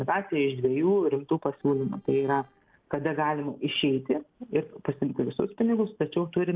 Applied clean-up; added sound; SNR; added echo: neural separator model SepFormer DNS4.